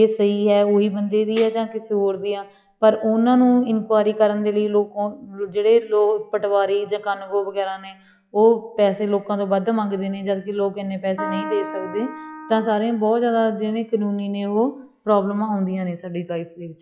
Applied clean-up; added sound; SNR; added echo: classical method log-MMSE.